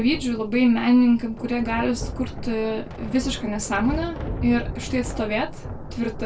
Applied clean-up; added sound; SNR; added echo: none; Thunder; 10 dB; reverberation time 0.1 s.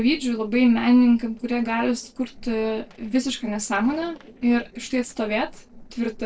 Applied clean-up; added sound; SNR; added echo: neural separator model SepFormer DNS4.